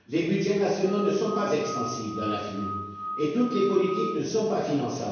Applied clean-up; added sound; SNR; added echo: none; Screech / Glass; 9 dB; reverberation time 1.0 s.